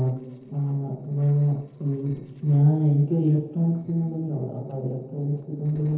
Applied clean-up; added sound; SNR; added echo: neural separator model SepFormer DNS4.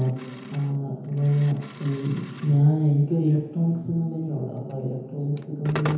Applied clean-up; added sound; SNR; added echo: none; Telephone; 18 dB; reverberation time 1.0 s.